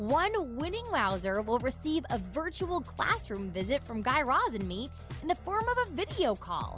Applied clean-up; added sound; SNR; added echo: none; none; none; none.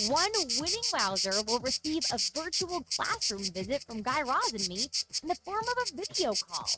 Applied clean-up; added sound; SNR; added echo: neural mask model RNNoise.